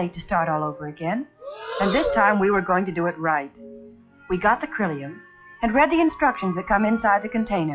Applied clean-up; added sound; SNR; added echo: classical method log-MMSE.